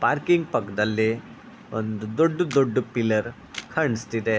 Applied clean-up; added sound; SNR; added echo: none; Camera; 20 dB; none.